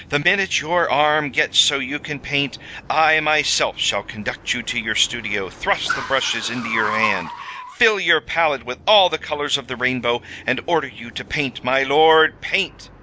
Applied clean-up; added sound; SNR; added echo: none; Car; 15 dB; none.